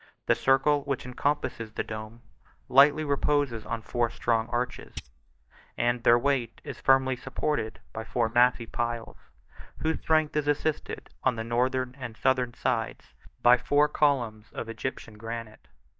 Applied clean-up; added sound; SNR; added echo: neural mask model DeepFilterNet 3.